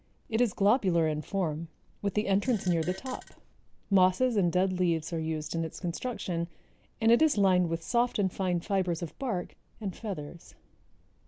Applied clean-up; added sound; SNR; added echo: none; Fart; 16 dB; none.